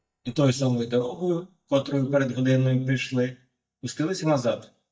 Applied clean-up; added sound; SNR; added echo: neural mask model DeepFilterNet 3.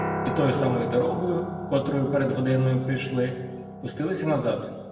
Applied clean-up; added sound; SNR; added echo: none; Piano; 8 dB; reverberation time 1.0 s.